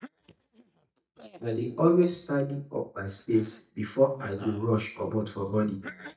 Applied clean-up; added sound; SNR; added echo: neural mask model DeepFilterNet 3.